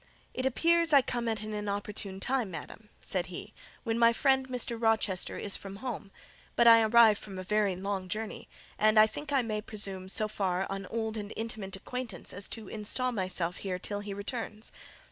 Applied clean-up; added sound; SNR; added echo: none; none; none; none.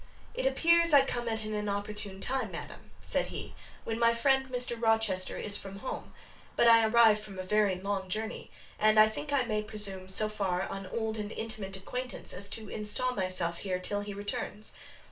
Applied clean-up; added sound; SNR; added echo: none; Traffic noise, roadway noise; 13 dB; reverberation time 0.3 s.